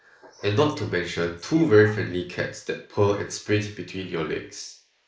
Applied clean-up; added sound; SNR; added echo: neural mask model Resemble Enhance denoiser.